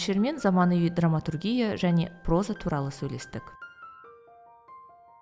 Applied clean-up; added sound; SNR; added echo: none; none; none; none.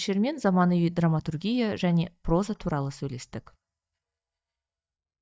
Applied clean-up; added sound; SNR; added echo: neural mask model DeepFilterNet 3.